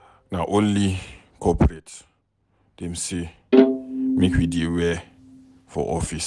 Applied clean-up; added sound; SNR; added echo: none; Bowed string instrument; -3 dB; none.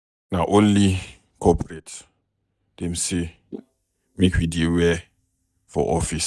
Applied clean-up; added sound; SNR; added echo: neural mask model DeepFilterNet 3.